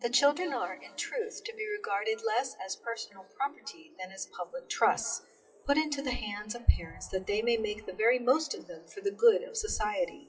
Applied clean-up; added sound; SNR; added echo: classical method WPE with log-MMSE.